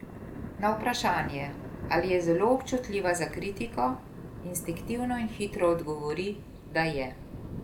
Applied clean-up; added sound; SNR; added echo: none; Thunder; 11 dB; none.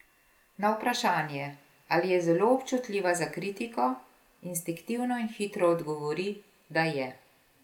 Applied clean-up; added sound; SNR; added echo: none; none; none; none.